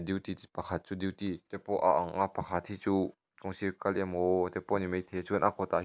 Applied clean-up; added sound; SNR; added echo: none; none; none; none.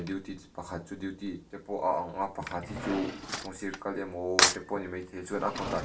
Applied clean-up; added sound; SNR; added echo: none; Cutlery, silverware / Drawer open or close; 1 dB; reverberation time 0.3 s.